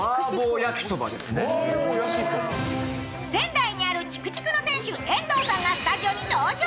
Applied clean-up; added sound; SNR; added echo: none; none; none; none.